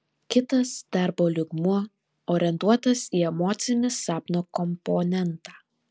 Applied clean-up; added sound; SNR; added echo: none; none; none; none.